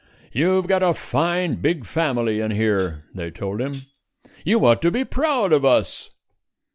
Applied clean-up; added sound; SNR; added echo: none; Tambourine; 13 dB; none.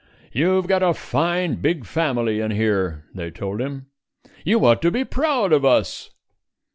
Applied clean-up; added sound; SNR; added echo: none; none; none; none.